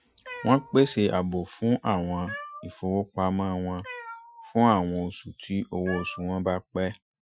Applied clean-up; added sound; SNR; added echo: classical method Wiener filter.